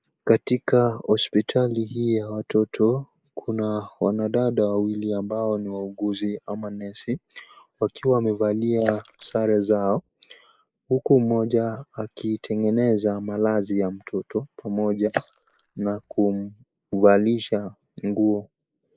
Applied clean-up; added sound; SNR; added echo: neural mask model Resemble Enhance denoiser.